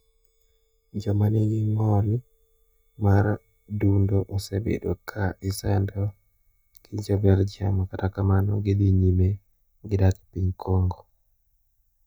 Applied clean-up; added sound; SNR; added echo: neural mask model DeepFilterNet 3.